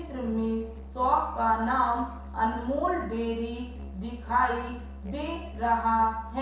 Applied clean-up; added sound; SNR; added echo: none; Musical instrument; 12 dB; reverberation time 0.7 s.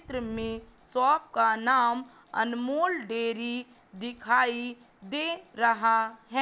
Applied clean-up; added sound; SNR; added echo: none; none; none; none.